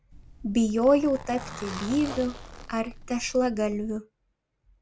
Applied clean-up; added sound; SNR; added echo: none; Zipper (clothing); 14 dB; none.